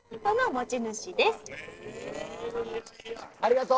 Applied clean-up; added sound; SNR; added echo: neural separator model SepFormer DNS4.